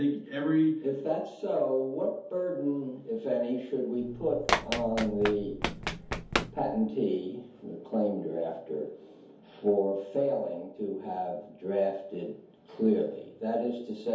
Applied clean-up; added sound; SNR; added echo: none; Run; 4 dB; reverberation time 0.6 s.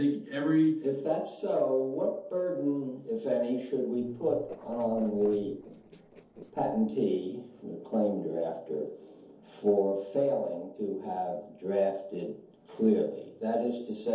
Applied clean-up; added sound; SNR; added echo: neural separator model SepFormer DNS4.